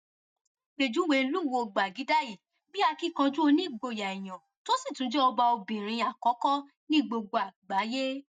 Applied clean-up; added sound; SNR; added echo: neural mask model DeepFilterNet 3.